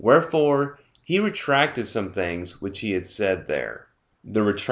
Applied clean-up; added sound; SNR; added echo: none; none; none; none.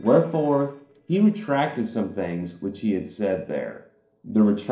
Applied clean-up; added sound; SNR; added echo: neural separator model SepFormer DNS4.